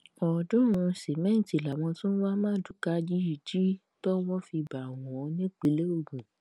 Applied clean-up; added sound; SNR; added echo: none; none; none; none.